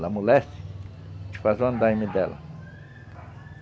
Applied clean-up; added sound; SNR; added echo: none; none; none; none.